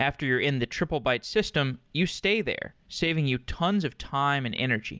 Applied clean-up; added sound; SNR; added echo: none; none; none; none.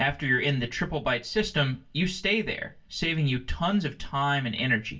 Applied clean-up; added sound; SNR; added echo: none; none; none; reverberation time 0.2 s.